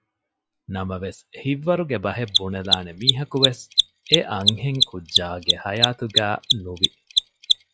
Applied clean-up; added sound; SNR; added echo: classical method log-MMSE.